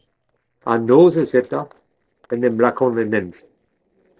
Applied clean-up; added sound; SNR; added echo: neural separator model SepFormer DNS4.